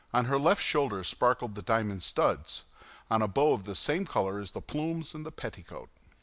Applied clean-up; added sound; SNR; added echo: none; none; none; none.